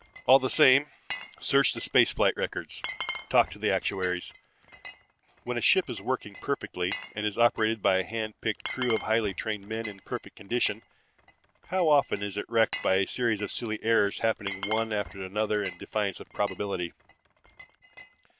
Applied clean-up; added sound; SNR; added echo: none; Glass; 15 dB; none.